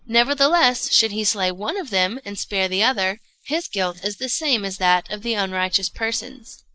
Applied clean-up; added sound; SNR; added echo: neural mask model Resemble Enhance denoiser.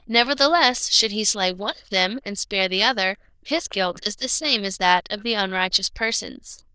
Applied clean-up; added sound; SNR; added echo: neural diffusion model UNIVERSE++.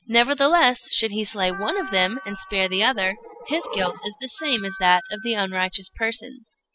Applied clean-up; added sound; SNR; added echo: classical method spectral subtraction.